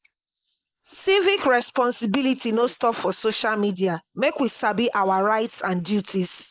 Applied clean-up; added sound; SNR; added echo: neural mask model Resemble Enhance denoiser.